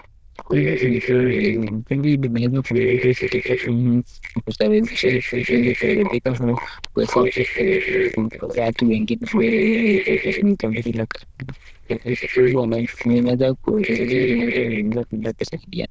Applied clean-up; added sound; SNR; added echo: neural diffusion model UNIVERSE++.